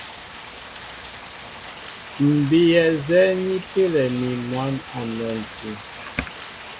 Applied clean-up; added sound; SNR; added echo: none; Rain; 14 dB; none.